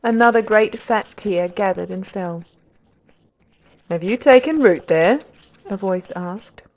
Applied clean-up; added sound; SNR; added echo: neural separator model SepFormer DNS4.